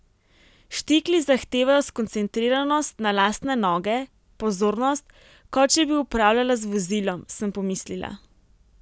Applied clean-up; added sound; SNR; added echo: none; none; none; none.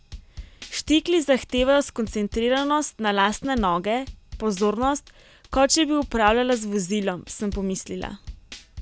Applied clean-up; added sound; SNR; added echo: none; Drum / Drum kit; 17 dB; none.